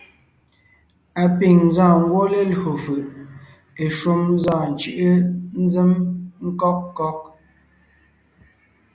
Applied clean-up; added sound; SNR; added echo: none; none; none; none.